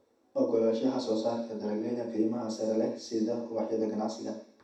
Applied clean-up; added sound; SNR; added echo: none; none; none; reverberation time 0.7 s.